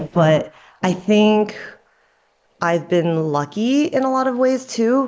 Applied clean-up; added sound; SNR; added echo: neural mask model Resemble Enhance denoiser.